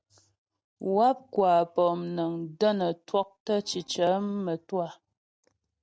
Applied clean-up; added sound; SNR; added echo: none; none; none; none.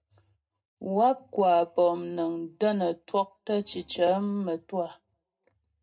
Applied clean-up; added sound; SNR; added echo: none; none; none; reverberation time 0.2 s.